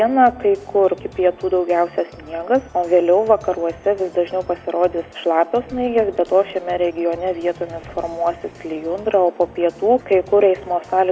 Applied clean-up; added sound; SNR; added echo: none; none; none; none.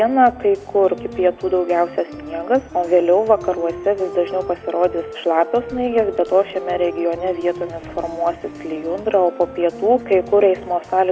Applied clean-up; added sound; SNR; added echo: none; Wind instrument, woodwind instrument; 15 dB; none.